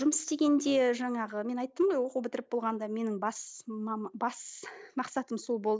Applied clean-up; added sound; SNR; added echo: none; none; none; none.